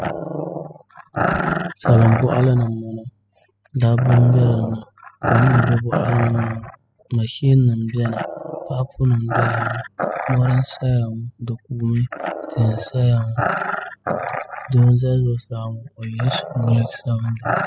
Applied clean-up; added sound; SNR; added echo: classical method spectral subtraction.